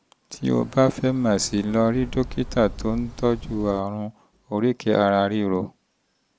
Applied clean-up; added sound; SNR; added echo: none; Bird; 14 dB; none.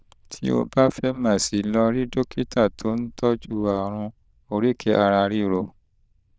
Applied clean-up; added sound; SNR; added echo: neural diffusion model UNIVERSE++.